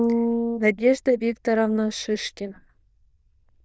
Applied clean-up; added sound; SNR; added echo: neural diffusion model UNIVERSE++.